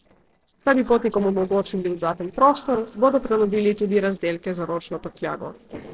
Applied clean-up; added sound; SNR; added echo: neural separator model SepFormer DNS4.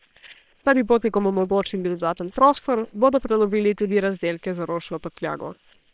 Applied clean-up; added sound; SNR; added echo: neural separator model SepFormer WHAM!.